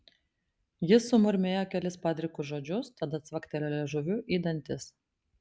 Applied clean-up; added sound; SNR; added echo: none; none; none; none.